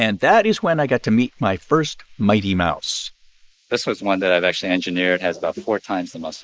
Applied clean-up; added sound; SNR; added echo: neural mask model Resemble Enhance denoiser.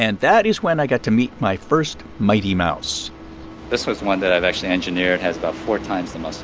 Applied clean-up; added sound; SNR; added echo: none; none; none; none.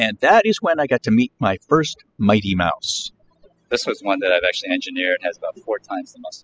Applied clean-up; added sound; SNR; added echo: classical method spectral subtraction.